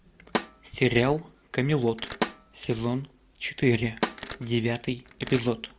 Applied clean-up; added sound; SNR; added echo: none; Mechanisms + Snare drum; 9 dB; none.